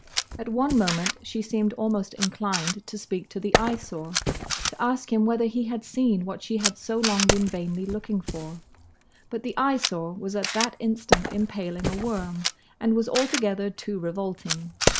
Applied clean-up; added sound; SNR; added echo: none; Camera + Wood; 3 dB; none.